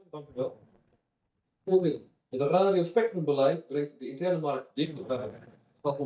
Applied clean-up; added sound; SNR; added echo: neural mask model DeepFilterNet 3.